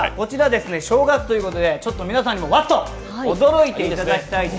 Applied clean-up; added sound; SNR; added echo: none; none; none; none.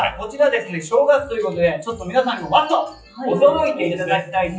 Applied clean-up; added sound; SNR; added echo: classical method WPE with log-MMSE.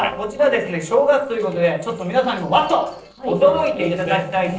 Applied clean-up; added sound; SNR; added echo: neural separator model SepFormer DNS4.